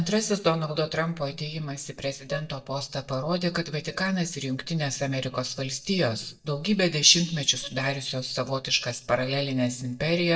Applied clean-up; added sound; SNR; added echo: neural mask model DeepFilterNet 3.